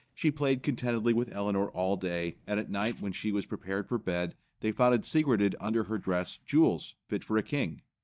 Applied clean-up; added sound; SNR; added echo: neural mask model DeepFilterNet 3.